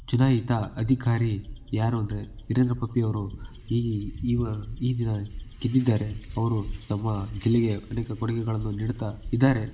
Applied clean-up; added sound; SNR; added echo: none; none; none; reverberation time 2.3 s.